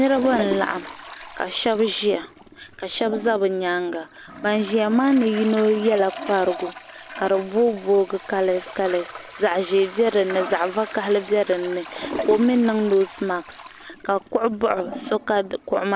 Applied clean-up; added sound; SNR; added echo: none; Toilet flush; 13 dB; none.